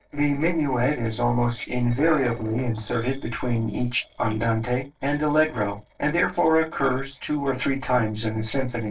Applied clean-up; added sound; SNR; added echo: neural separator model SepFormer DNS4.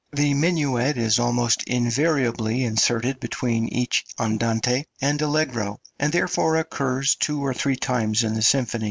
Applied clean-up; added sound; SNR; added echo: none; none; none; none.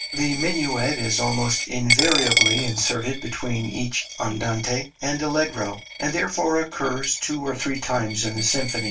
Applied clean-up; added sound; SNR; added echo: none; Coin (dropping); 4 dB; reverberation time 0.1 s.